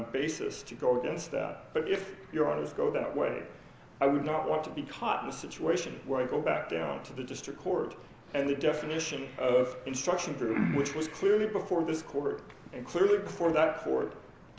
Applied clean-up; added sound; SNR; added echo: none; none; none; none.